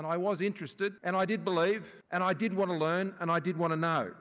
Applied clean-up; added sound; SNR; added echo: none; none; none; none.